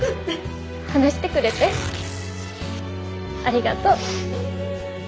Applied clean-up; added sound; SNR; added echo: none; Tearing; 16 dB; none.